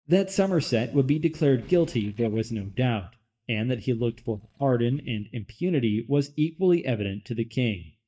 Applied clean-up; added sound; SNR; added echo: neural mask model DeepFilterNet 3.